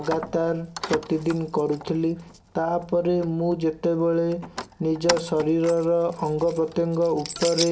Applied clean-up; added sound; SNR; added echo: none; Keys jangling; 12 dB; reverberation time 0.3 s.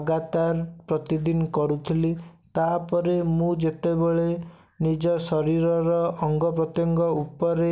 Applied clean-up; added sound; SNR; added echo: none; none; none; none.